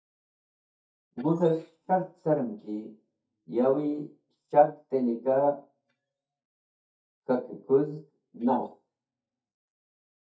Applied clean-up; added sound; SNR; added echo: neural mask model DeepFilterNet 3.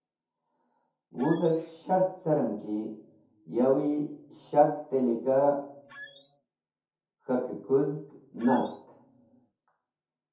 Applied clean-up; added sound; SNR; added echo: none; Squeak; 19 dB; reverberation time 0.6 s.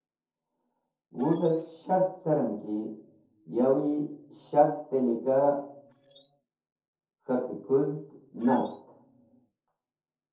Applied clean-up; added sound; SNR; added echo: neural separator model SepFormer DNS4.